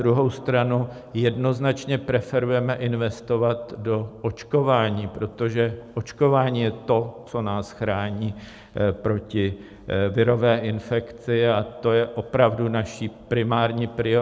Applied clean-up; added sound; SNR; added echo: none; none; none; none.